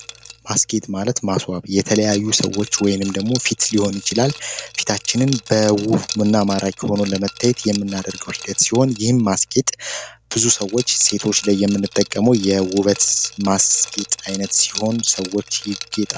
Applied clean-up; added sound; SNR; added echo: none; Liquid; 15 dB; none.